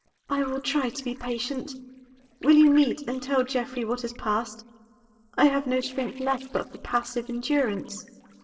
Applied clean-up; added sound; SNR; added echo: neural separator model SepFormer DNS4.